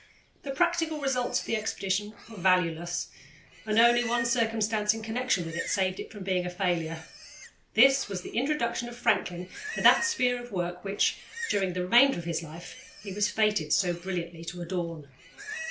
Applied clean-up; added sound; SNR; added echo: none; Livestock, farm animals, working animals; 14 dB; none.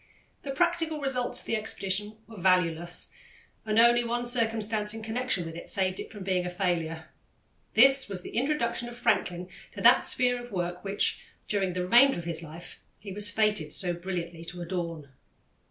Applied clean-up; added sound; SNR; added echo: none; none; none; none.